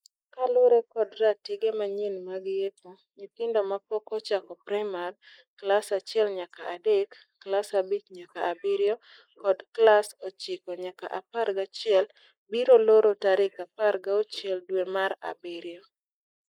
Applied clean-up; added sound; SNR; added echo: neural mask model Resemble Enhance denoiser.